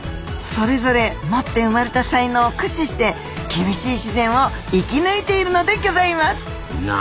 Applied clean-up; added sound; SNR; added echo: none; none; none; none.